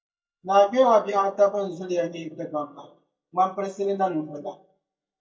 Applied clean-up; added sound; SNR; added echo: neural mask model DeepFilterNet 3.